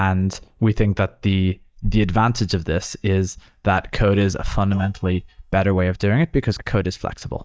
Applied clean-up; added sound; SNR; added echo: neural mask model DeepFilterNet 3.